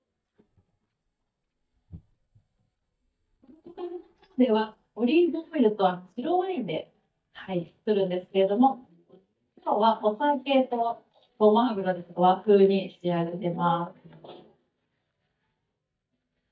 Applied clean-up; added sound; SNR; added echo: neural mask model DeepFilterNet 3.